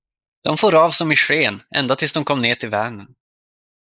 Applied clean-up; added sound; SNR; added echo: neural mask model Resemble Enhance denoiser.